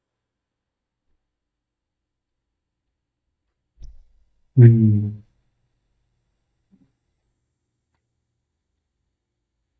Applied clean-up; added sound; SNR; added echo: neural mask model DeepFilterNet 3.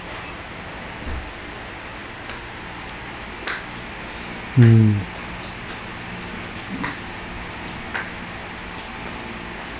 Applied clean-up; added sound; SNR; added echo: none; none; none; none.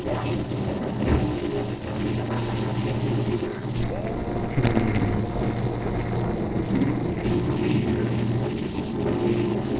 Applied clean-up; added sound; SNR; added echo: neural separator model SepFormer DNS4.